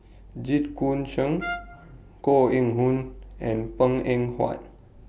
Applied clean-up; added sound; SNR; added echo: none; Trumpet; 12 dB; none.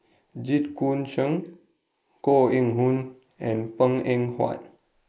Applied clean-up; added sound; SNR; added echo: neural mask model Resemble Enhance denoiser.